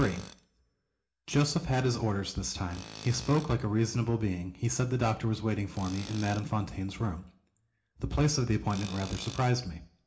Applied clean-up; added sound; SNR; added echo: none; Tools; 19 dB; reverberation time 0.4 s.